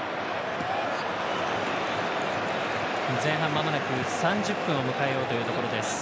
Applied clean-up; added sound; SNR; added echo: none; none; none; none.